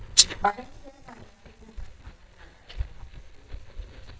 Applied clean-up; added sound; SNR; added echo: neural mask model DeepFilterNet 3.